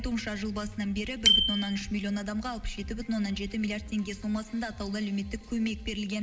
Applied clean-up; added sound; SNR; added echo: none; Bicycle bell; 3 dB; reverberation time 2.1 s.